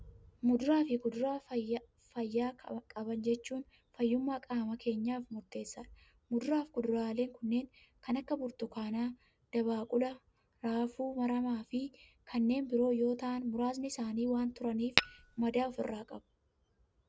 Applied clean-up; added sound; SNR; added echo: none; Tap / Glass; -1 dB; none.